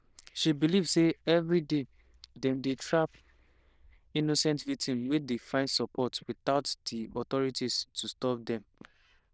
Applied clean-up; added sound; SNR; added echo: neural diffusion model UNIVERSE++.